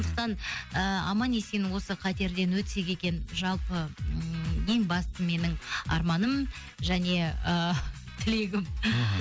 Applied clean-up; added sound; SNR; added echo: none; none; none; none.